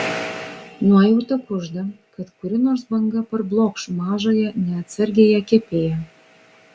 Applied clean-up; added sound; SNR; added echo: none; none; none; none.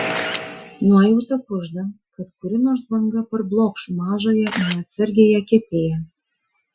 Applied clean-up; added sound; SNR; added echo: classical method Wiener filter.